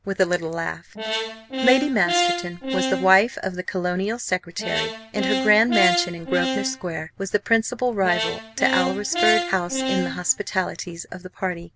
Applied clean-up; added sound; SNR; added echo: none; Brass instrument; 3 dB; none.